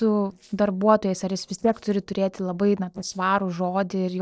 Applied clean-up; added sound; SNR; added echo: neural separator model SepFormer DNS4.